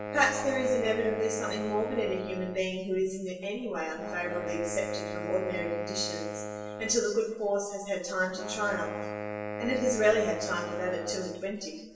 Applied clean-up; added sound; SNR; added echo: none; Wind instrument, woodwind instrument; 7 dB; reverberation time 1.0 s.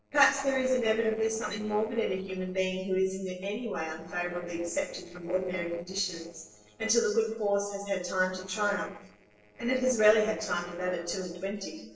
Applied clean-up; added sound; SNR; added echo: neural separator model SepFormer DNS4.